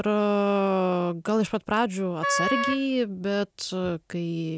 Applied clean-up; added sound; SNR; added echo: none; Wind instrument, woodwind instrument; 3 dB; none.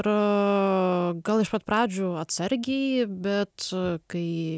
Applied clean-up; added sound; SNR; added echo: none; none; none; none.